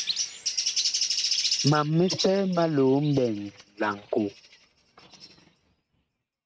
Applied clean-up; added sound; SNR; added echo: neural mask model RNNoise.